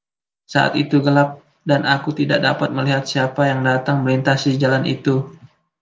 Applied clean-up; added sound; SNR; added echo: none; none; none; none.